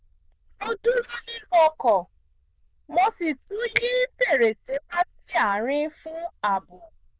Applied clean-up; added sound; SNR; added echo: neural diffusion model UNIVERSE++.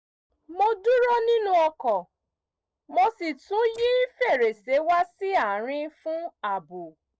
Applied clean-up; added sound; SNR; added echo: neural separator model SepFormer DNS4.